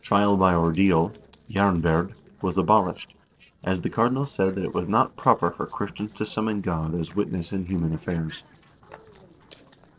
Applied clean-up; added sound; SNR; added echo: neural separator model SepFormer DNS4.